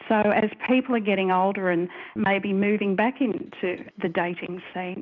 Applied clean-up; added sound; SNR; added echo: none; none; none; none.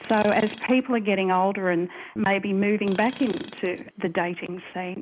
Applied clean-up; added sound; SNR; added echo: none; Tools; 20 dB; none.